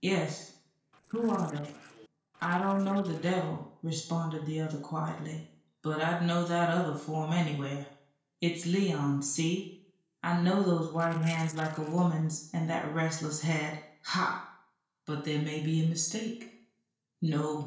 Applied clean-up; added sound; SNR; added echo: neural separator model SepFormer DNS4.